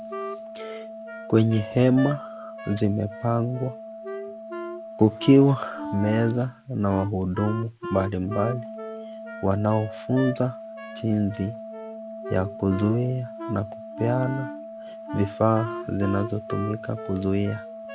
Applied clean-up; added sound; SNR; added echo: none; Wind instrument, woodwind instrument + Organ; 10 dB; none.